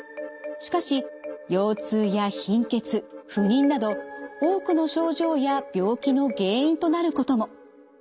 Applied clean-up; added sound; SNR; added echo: none; none; none; none.